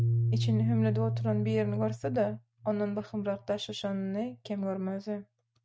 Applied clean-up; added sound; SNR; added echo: neural mask model RNNoise.